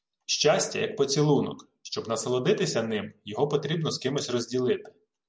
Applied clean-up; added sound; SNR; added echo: none; none; none; none.